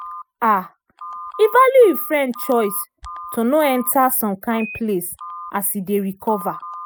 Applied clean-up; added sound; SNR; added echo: classical method spectral subtraction.